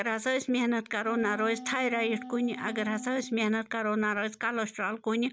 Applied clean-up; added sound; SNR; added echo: none; Wind instrument, woodwind instrument; 13 dB; none.